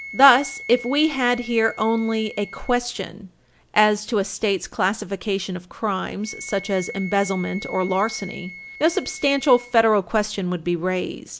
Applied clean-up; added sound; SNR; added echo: none; Wind instrument, woodwind instrument; 18 dB; none.